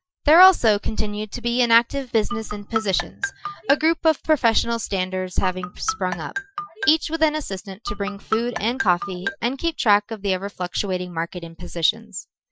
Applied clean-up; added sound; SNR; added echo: classical method Wiener filter.